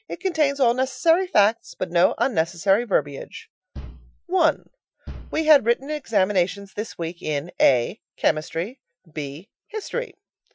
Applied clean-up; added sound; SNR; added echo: classical method Wiener filter.